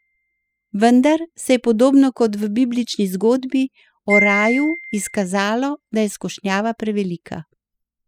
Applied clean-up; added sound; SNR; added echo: classical method spectral subtraction.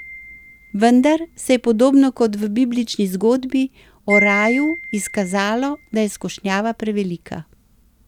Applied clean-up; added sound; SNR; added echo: none; Wind chime; 11 dB; none.